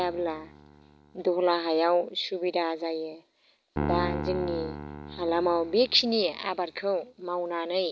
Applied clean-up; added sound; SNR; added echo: none; Piano; 11 dB; none.